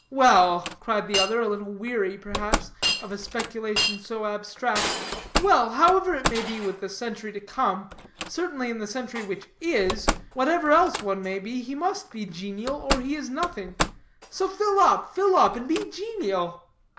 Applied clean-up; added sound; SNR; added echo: none; Slam + Shatter; 7 dB; none.